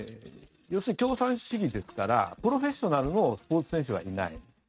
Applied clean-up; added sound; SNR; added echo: neural mask model RNNoise.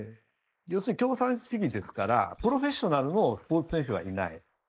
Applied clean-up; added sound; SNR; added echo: neural mask model Resemble Enhance denoiser.